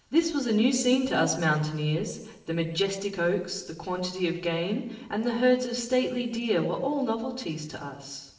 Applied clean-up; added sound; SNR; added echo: neural separator model SepFormer DNS4.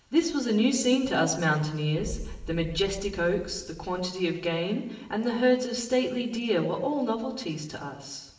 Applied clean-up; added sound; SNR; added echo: none; Boom; 13 dB; reverberation time 1.0 s.